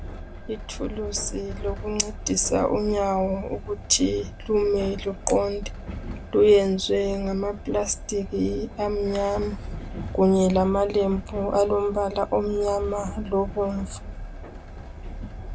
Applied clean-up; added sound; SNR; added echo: none; Train; 10 dB; none.